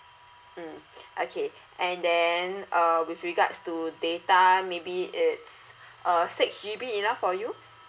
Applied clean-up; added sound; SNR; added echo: none; none; none; none.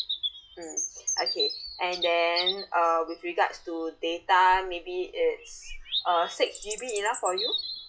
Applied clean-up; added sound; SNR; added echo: classical method log-MMSE.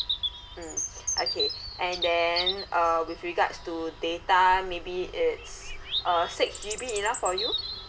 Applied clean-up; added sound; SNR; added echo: none; Bird vocalization, bird call, bird song; 6 dB; none.